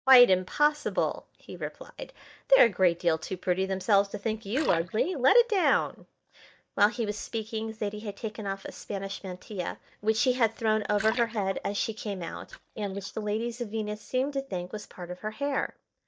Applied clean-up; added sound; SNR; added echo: neural mask model DeepFilterNet 3.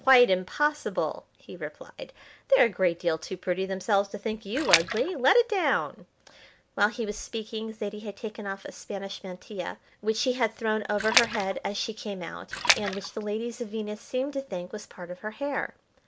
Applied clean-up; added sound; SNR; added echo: none; Splash, splatter; -1 dB; none.